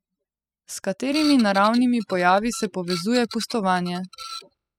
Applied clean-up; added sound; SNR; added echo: classical method spectral subtraction.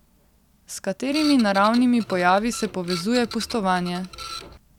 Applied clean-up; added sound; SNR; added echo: none; Printer; 13 dB; none.